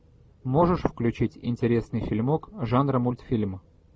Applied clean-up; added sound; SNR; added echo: none; none; none; none.